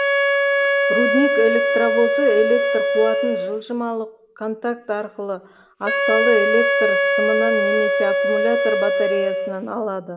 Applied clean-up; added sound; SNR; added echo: none; Wind instrument, woodwind instrument; -3 dB; none.